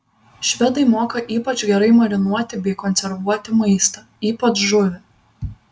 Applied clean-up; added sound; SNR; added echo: none; none; none; none.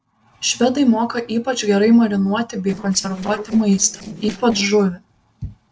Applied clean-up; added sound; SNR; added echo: neural separator model SepFormer DNS4.